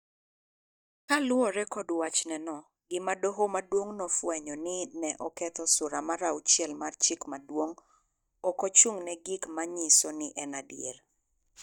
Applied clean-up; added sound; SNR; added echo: neural mask model DeepFilterNet 3.